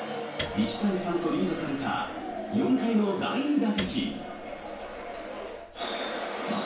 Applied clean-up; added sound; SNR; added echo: none; Piano; 16 dB; reverberation time 0.7 s.